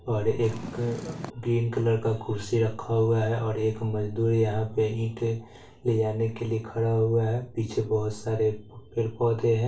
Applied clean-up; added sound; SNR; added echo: none; Purr; 11 dB; reverberation time 0.3 s.